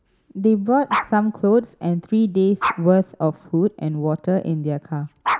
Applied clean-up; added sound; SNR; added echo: none; Dog; 10 dB; none.